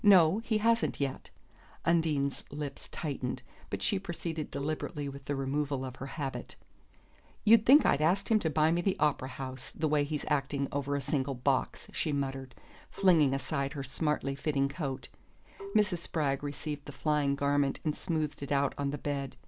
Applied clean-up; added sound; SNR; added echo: none; Marimba, xylophone; 16 dB; none.